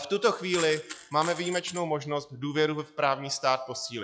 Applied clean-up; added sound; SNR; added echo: classical method log-MMSE.